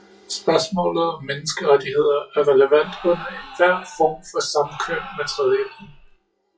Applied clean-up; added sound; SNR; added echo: classical method WPE with log-MMSE.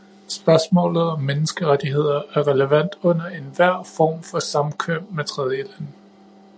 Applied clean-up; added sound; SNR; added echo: none; none; none; none.